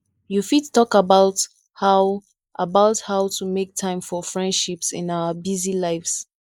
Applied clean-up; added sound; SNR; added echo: neural mask model Resemble Enhance denoiser.